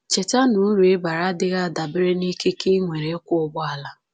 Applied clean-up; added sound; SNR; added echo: none; none; none; none.